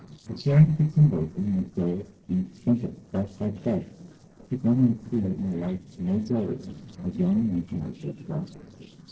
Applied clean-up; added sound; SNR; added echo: neural separator model SepFormer DNS4.